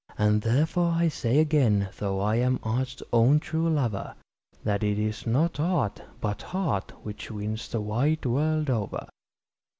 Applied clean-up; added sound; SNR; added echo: none; none; none; none.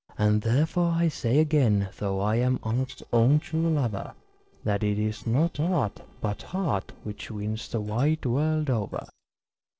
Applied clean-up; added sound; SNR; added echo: neural separator model SepFormer DNS4.